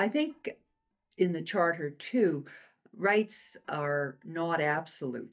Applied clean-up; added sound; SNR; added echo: neural mask model DeepFilterNet 3.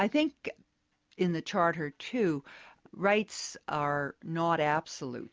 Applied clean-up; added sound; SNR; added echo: none; none; none; none.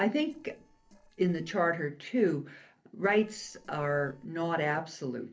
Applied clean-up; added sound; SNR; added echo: neural separator model SepFormer DNS4.